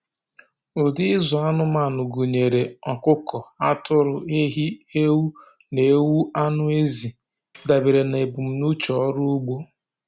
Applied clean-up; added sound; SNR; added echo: none; Tambourine; 17 dB; none.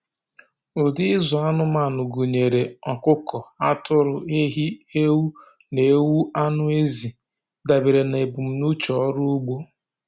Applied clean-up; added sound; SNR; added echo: none; none; none; none.